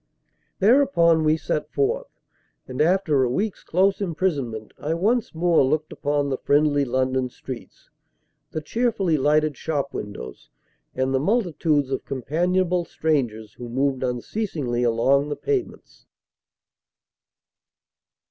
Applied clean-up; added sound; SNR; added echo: none; none; none; none.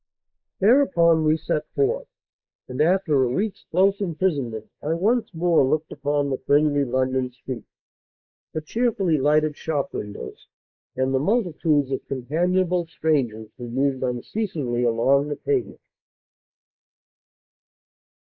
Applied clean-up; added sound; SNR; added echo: neural mask model Resemble Enhance denoiser.